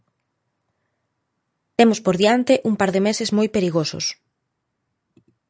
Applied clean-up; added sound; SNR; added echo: none; none; none; none.